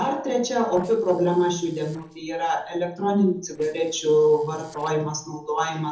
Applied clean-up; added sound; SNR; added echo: neural separator model SepFormer DNS4.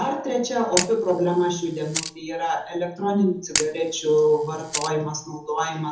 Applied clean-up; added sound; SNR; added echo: none; Camera; 9 dB; reverberation time 0.6 s.